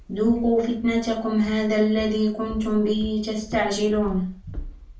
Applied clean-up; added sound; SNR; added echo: none; Walk, footsteps; 17 dB; reverberation time 0.3 s.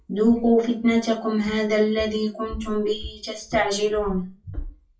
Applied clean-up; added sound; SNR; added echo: classical method WPE with log-MMSE.